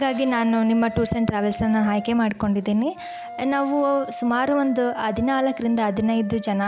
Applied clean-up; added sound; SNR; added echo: none; Wind instrument, woodwind instrument; 14 dB; none.